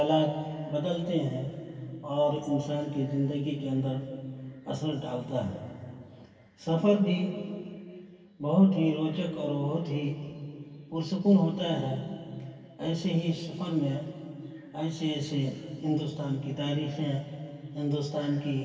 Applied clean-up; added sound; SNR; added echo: none; none; none; reverberation time 2.6 s.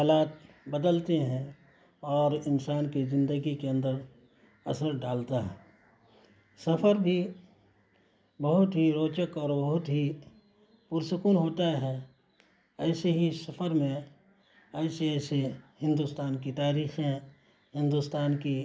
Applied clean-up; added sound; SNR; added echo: none; none; none; none.